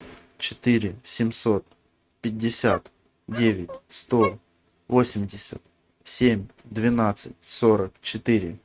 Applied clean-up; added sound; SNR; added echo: neural mask model RNNoise.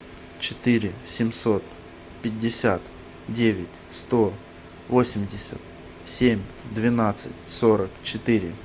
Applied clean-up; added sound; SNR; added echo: none; none; none; none.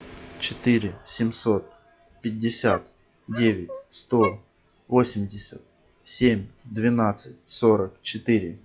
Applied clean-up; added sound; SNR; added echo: classical method log-MMSE.